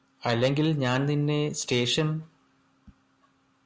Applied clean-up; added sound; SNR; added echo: none; none; none; none.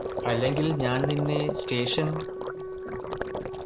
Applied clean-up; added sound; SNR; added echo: none; Wind instrument, woodwind instrument + Gurgling; 3 dB; none.